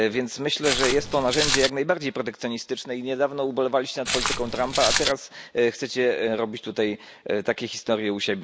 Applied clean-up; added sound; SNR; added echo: none; Walk, footsteps; 1 dB; none.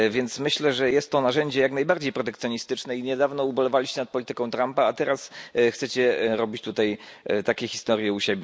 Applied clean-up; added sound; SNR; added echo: none; none; none; none.